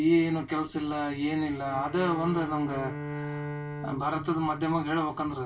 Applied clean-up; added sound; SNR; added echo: none; Bowed string instrument; 11 dB; reverberation time 0.2 s.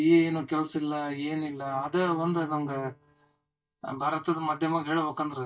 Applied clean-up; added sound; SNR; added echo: neural mask model DeepFilterNet 3.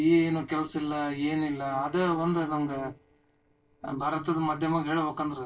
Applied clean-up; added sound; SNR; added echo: neural separator model SepFormer DNS4.